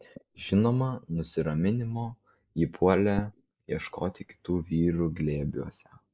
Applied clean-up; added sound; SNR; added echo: neural mask model Resemble Enhance denoiser.